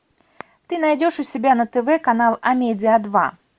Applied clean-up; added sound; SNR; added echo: none; none; none; none.